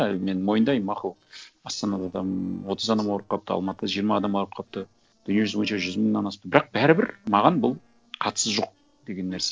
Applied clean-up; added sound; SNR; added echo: neural separator model SepFormer DNS4.